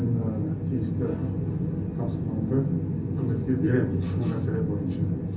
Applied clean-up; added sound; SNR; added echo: none; none; none; reverberation time 0.3 s.